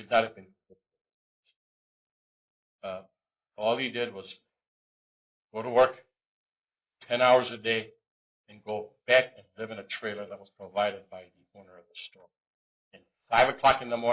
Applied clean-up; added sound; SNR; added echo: neural mask model Resemble Enhance denoiser.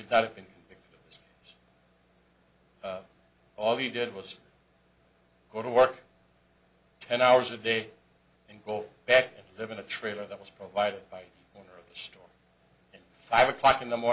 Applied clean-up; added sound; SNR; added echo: none; none; none; none.